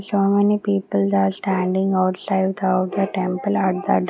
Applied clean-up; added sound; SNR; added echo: none; none; none; none.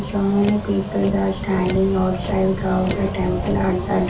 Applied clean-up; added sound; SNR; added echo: none; Motor vehicle (road); 6 dB; reverberation time 0.3 s.